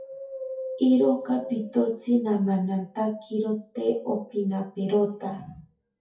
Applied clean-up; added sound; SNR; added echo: classical method WPE with log-MMSE.